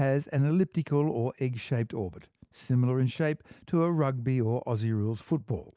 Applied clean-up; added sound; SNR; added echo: none; none; none; none.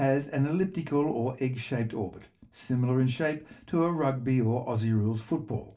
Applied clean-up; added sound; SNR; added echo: none; none; none; reverberation time 0.2 s.